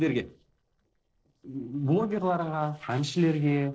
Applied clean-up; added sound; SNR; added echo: neural separator model SepFormer DNS4.